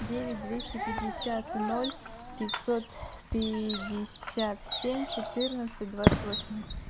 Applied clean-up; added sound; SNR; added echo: none; Chirp, tweet + Fireworks; 2 dB; none.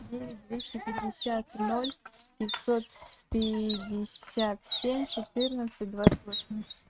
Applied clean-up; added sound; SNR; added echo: neural mask model RNNoise.